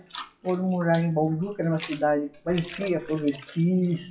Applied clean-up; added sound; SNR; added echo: classical method WPE with log-MMSE.